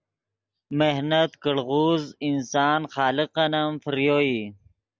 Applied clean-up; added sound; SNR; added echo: none; none; none; none.